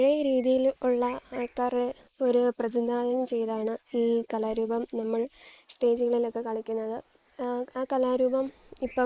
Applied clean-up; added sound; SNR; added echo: neural mask model Resemble Enhance denoiser.